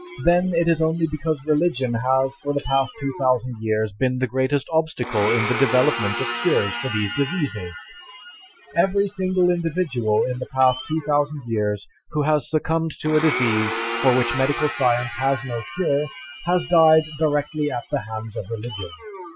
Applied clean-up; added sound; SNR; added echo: classical method Wiener filter.